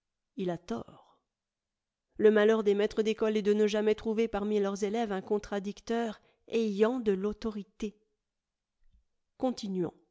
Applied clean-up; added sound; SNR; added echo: none; none; none; none.